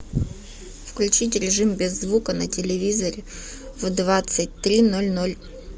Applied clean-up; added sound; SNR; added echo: none; none; none; none.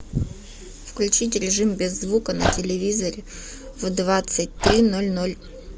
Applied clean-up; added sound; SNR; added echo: none; Dog; 4 dB; none.